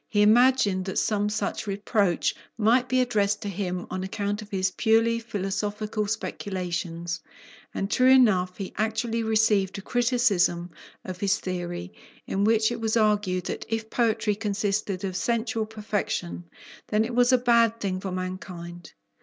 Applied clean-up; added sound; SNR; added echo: none; none; none; none.